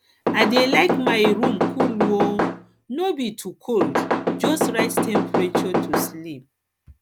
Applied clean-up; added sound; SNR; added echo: none; Knock / Wood; -2 dB; none.